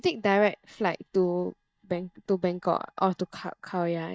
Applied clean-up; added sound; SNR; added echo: neural mask model DeepFilterNet 3.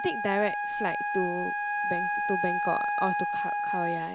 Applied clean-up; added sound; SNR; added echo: none; Wind instrument, woodwind instrument; -3 dB; none.